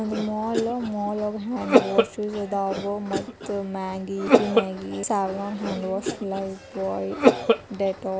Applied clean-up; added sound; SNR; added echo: none; Cough; -2 dB; none.